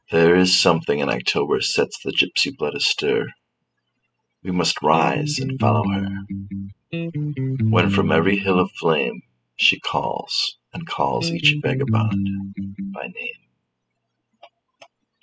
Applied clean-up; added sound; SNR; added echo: classical method spectral subtraction.